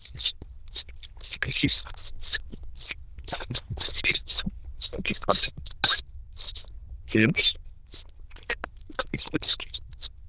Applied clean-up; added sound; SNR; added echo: neural diffusion model UNIVERSE++.